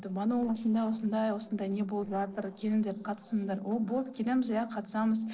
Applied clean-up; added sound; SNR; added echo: neural separator model SepFormer DNS4.